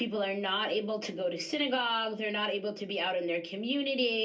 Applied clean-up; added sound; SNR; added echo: none; none; none; reverberation time 0.2 s.